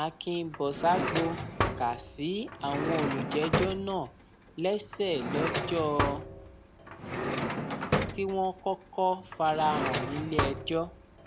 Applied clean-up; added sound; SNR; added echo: none; Drawer open or close; 2 dB; none.